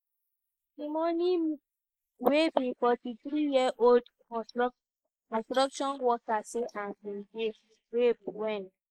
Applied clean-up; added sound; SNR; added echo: neural mask model Resemble Enhance denoiser.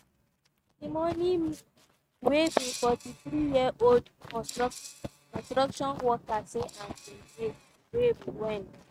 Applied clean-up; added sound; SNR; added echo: neural mask model RNNoise.